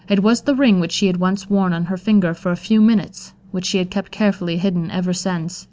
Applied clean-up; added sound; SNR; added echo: none; none; none; none.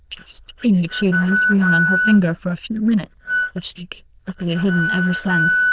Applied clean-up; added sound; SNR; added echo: neural diffusion model UNIVERSE++.